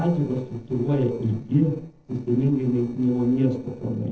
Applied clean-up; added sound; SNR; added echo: neural separator model SepFormer DNS4.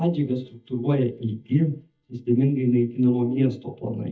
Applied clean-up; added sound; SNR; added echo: neural mask model DeepFilterNet 3.